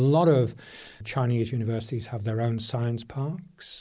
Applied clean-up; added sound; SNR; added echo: none; none; none; none.